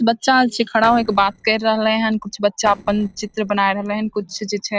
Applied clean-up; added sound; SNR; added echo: neural separator model SepFormer DNS4.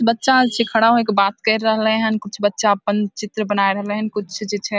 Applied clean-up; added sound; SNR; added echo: none; none; none; none.